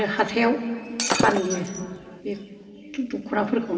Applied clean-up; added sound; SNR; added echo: none; Shatter; 3 dB; reverberation time 2.4 s.